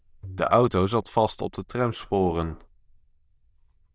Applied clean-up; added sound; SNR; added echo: neural diffusion model UNIVERSE++.